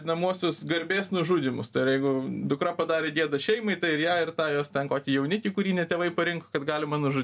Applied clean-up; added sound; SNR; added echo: none; none; none; none.